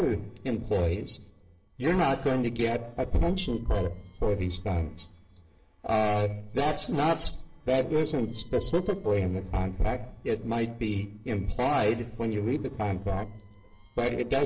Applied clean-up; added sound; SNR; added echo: neural separator model SepFormer DNS4.